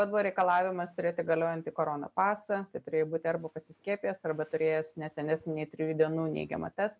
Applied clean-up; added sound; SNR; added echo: none; none; none; none.